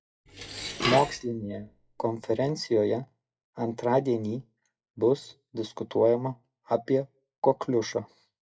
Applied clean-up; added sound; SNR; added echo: classical method WPE with log-MMSE.